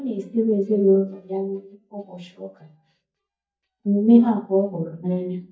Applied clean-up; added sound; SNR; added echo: neural mask model DeepFilterNet 3.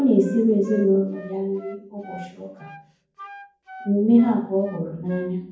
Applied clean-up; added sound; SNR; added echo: none; Wind instrument, woodwind instrument; 18 dB; reverberation time 0.9 s.